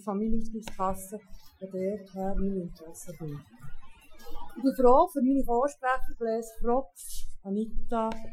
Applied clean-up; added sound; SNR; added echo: classical method Wiener filter.